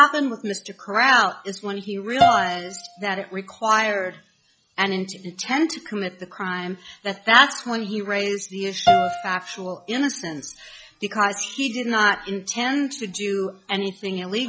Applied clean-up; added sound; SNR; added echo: classical method log-MMSE.